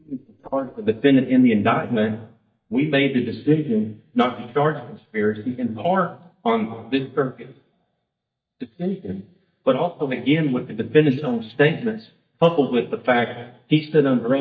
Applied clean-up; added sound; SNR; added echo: neural mask model DeepFilterNet 3.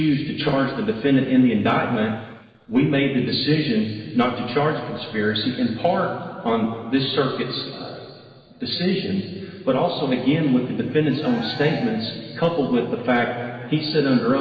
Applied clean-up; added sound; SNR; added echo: neural separator model SepFormer DNS4.